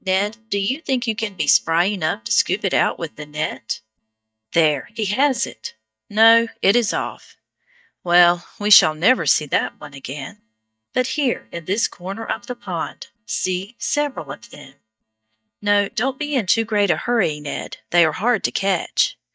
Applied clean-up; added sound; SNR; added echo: neural mask model DeepFilterNet 3.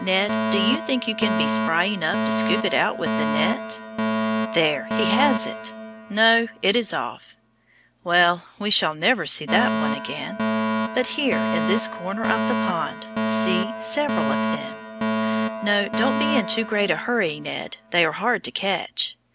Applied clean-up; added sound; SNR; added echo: none; Alarm; 2 dB; none.